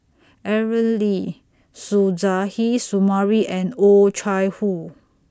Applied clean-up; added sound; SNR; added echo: none; none; none; none.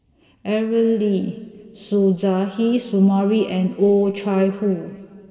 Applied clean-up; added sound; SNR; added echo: none; none; none; reverberation time 2.3 s.